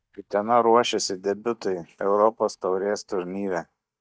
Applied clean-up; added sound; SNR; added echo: neural mask model DeepFilterNet 3.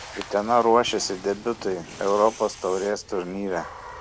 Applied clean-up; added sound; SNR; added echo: none; Tearing + Water / Splash, splatter; 17 dB; none.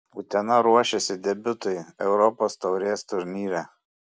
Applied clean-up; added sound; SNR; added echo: none; none; none; none.